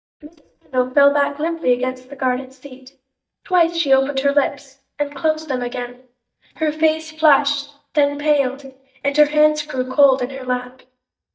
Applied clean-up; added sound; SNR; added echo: neural mask model DeepFilterNet 3.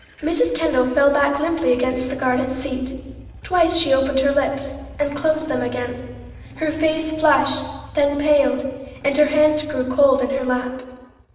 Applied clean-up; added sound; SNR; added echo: none; Engine starting / Motorcycle; 19 dB; reverberation time 1.2 s.